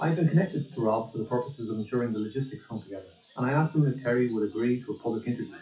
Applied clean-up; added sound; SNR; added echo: classical method WPE with log-MMSE.